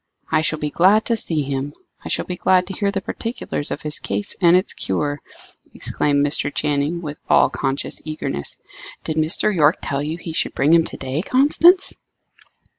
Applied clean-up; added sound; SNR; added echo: none; none; none; none.